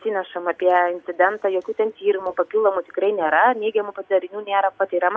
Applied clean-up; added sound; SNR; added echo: none; none; none; none.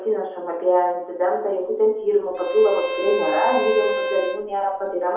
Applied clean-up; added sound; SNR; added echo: none; Bowed string instrument; 6 dB; reverberation time 0.8 s.